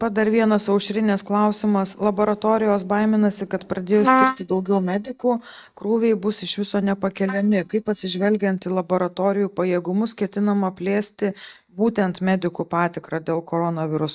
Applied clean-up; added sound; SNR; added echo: neural mask model DeepFilterNet 3.